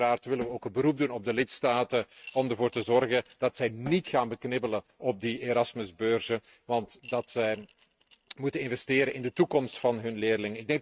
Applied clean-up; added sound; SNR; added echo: neural mask model RNNoise.